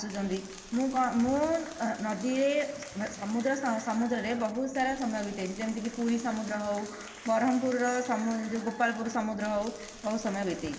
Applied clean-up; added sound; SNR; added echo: none; Applause; 16 dB; reverberation time 2.4 s.